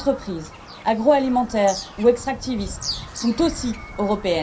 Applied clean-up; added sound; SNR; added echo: none; Bird vocalization, bird call, bird song; 13 dB; reverberation time 0.3 s.